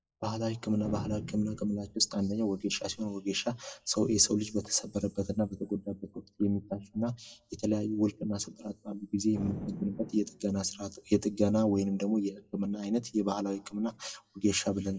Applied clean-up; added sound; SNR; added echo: classical method WPE with log-MMSE.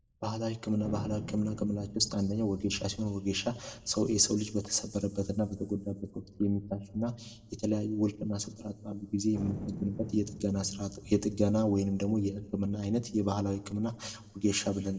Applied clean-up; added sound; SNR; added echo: none; Thunder; 16 dB; reverberation time 1.0 s.